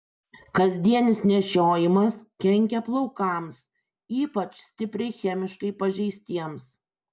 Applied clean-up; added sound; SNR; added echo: none; none; none; none.